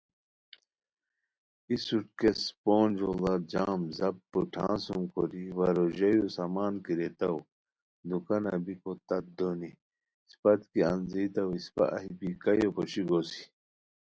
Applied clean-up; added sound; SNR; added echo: none; none; none; none.